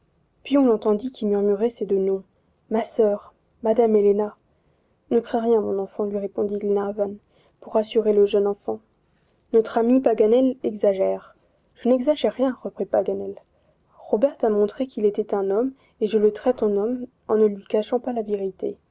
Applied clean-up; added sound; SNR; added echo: none; none; none; none.